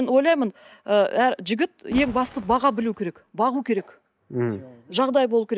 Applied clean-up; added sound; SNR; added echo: none; Fireworks; 17 dB; none.